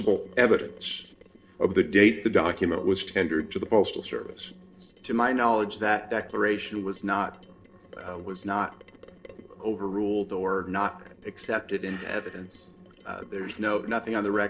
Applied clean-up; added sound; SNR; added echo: neural separator model SepFormer DNS4.